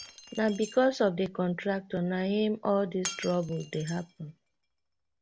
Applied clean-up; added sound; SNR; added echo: none; Shatter; 17 dB; none.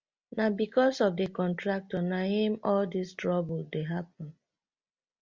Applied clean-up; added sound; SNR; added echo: none; none; none; none.